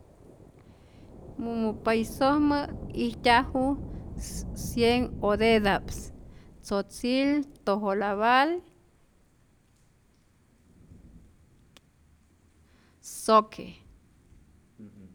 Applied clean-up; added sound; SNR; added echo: none; Thunder / Rain; 14 dB; none.